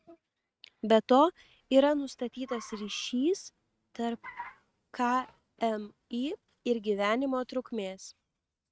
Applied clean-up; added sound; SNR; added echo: neural mask model RNNoise.